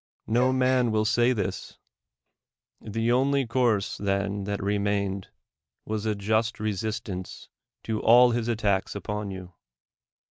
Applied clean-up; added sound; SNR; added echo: neural mask model RNNoise.